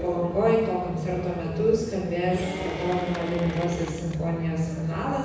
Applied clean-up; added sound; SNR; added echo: none; Applause / Cheering; 11 dB; reverberation time 1.1 s.